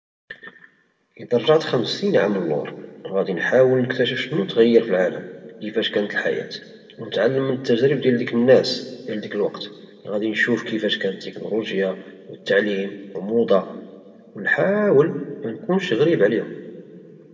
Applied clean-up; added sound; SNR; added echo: none; none; none; reverberation time 1.3 s.